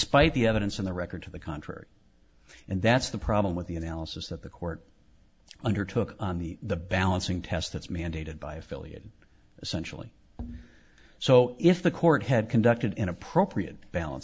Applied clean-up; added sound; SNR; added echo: none; none; none; none.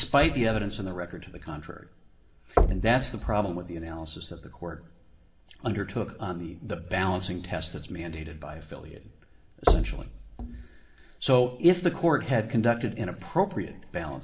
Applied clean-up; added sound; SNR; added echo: none; Knock; 1 dB; reverberation time 1.0 s.